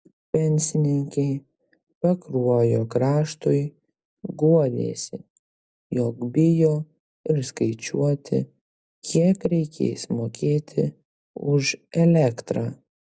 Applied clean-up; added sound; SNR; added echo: none; none; none; none.